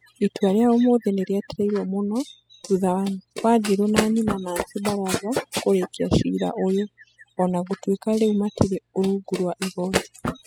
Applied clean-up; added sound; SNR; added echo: classical method spectral subtraction.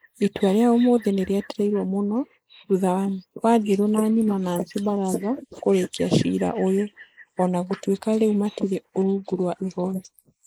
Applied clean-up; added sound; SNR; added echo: neural mask model Resemble Enhance denoiser.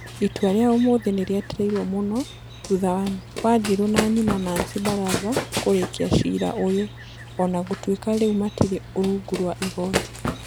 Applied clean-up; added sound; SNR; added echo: none; Run; 9 dB; none.